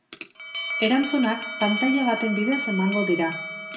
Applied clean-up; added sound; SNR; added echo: none; Alarm; 6 dB; reverberation time 0.7 s.